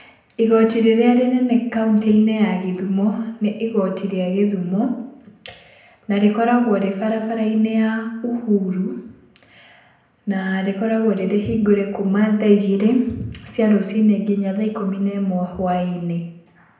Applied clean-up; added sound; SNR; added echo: none; none; none; reverberation time 0.7 s.